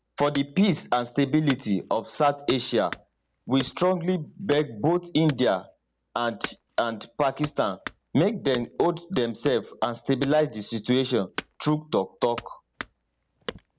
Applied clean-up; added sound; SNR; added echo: none; Wood / Domestic sounds, home sounds; 17 dB; none.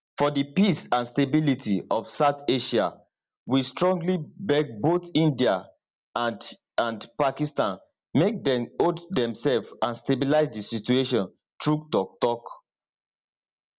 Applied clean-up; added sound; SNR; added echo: none; none; none; none.